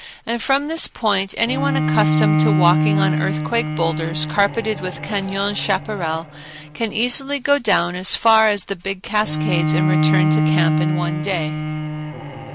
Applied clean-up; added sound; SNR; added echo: none; Bowed string instrument; -1 dB; none.